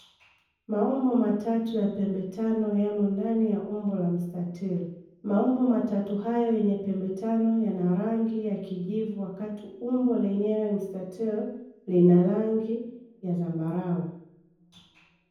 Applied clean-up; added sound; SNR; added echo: none; none; none; reverberation time 0.9 s.